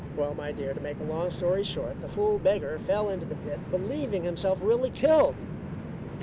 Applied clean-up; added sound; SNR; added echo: none; Train; 9 dB; none.